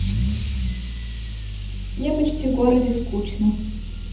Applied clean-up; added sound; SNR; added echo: none; Engine starting / Accelerating, revving, vroom / Car; 2 dB; reverberation time 0.8 s.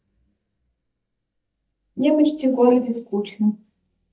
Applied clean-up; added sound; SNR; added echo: neural mask model DeepFilterNet 3.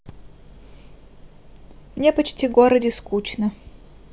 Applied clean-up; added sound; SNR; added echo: none; none; none; none.